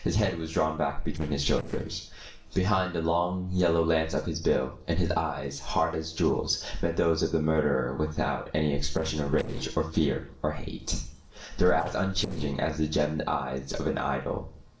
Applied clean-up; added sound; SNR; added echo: neural separator model SepFormer DNS4.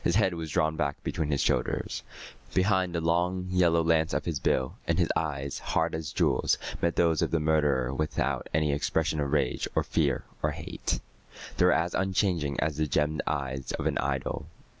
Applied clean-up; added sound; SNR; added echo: none; none; none; none.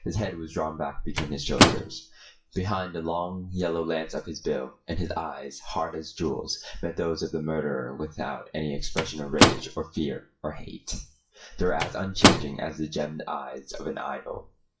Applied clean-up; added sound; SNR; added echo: classical method WPE with log-MMSE.